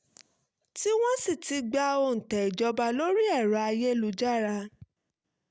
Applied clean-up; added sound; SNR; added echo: none; none; none; none.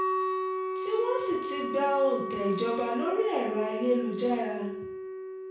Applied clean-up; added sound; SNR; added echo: none; Wind instrument, woodwind instrument; 4 dB; reverberation time 0.6 s.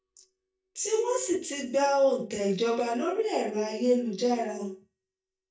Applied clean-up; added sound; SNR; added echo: neural mask model DeepFilterNet 3.